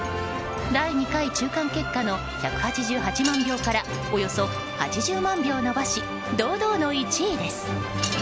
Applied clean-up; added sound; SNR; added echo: none; Wind chime; 15 dB; none.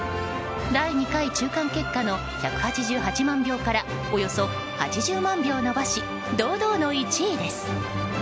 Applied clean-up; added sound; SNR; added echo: none; none; none; none.